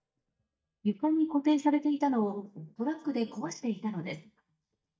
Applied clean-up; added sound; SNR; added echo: neural mask model DeepFilterNet 3.